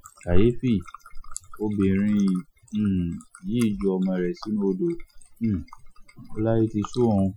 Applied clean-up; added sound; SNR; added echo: classical method Wiener filter.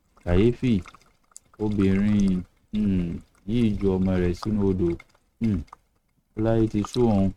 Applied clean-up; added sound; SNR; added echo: neural mask model RNNoise.